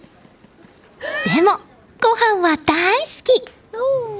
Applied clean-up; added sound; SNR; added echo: none; Meow; 14 dB; none.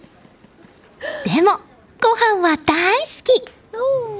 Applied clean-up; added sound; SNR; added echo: none; none; none; none.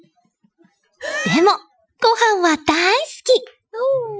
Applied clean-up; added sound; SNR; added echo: classical method Wiener filter.